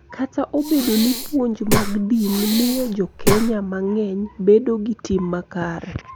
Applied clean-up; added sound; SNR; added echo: none; Breathing; 3 dB; none.